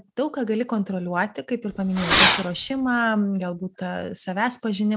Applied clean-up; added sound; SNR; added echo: none; Fireworks; -2 dB; none.